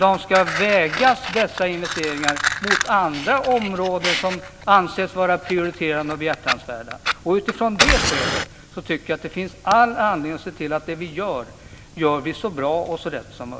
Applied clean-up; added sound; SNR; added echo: none; Fire; 6 dB; none.